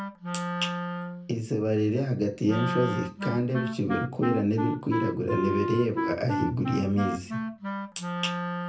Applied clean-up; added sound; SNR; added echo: none; Wind instrument, woodwind instrument; 4 dB; reverberation time 0.3 s.